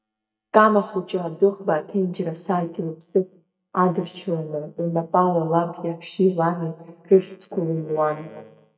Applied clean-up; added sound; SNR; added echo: neural mask model DeepFilterNet 3.